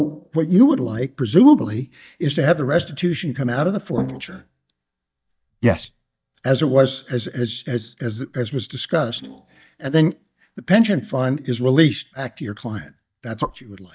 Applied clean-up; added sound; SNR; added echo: neural mask model DeepFilterNet 3.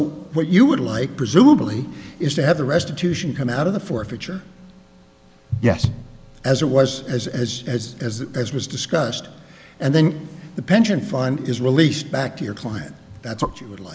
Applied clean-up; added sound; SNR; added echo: none; none; none; none.